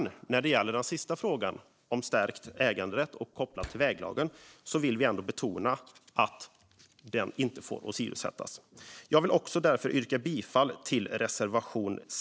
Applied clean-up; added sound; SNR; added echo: neural separator model SepFormer DNS4.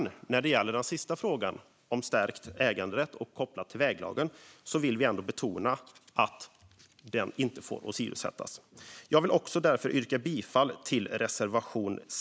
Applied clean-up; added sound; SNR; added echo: none; none; none; none.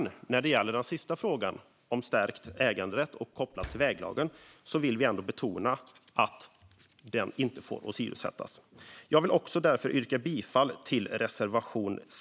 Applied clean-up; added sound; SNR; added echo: none; Slam; 16 dB; none.